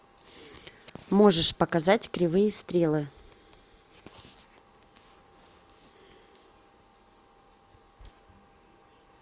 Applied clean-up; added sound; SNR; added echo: none; none; none; none.